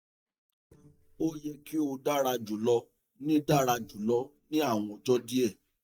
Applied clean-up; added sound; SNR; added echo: neural mask model DeepFilterNet 3.